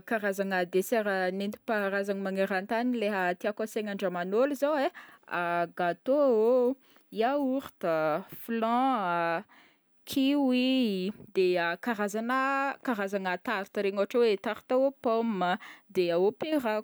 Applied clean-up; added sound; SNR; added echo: none; none; none; none.